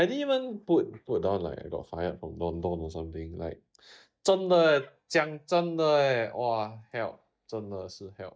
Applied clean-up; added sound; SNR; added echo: neural mask model DeepFilterNet 3.